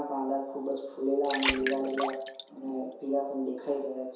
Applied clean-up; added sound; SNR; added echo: none; Water; 6 dB; reverberation time 0.7 s.